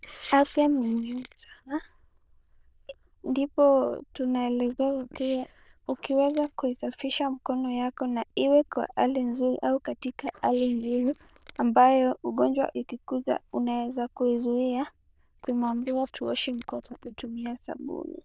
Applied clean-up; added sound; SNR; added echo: neural diffusion model UNIVERSE++.